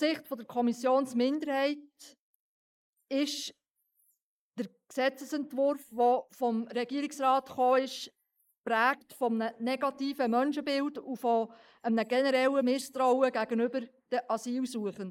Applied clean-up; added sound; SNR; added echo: neural mask model Resemble Enhance denoiser.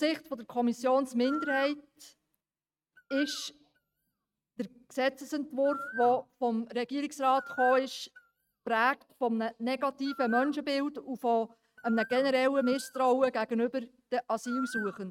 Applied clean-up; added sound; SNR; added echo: neural mask model RNNoise.